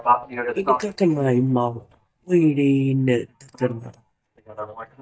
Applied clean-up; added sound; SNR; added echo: neural mask model DeepFilterNet 3.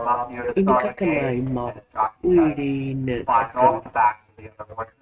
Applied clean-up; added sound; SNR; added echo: neural mask model RNNoise.